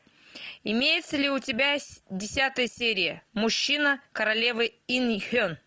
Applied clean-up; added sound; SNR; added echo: none; none; none; none.